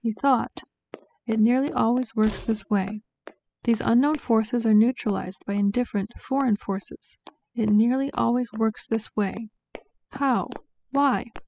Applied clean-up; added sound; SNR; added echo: classical method spectral subtraction.